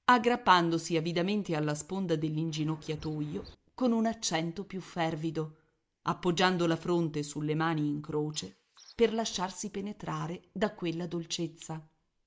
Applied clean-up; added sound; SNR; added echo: neural mask model Resemble Enhance denoiser.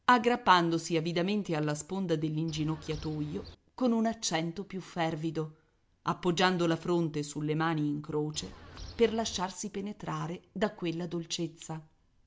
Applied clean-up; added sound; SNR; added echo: none; Bird; 16 dB; none.